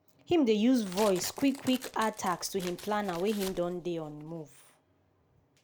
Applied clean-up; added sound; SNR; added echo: none; Tearing; 15 dB; none.